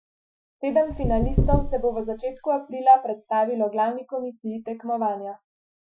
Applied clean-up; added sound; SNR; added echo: classical method Wiener filter.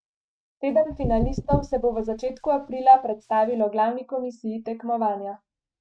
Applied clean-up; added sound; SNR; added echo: neural mask model RNNoise.